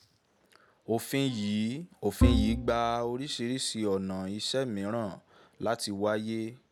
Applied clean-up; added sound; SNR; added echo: none; Bowed string instrument; -3 dB; none.